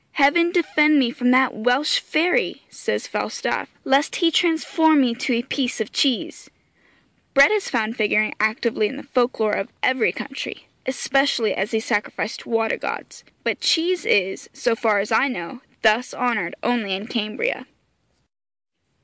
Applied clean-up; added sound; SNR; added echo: none; none; none; none.